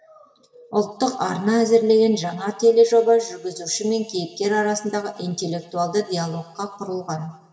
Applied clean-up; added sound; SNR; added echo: none; none; none; reverberation time 1.4 s.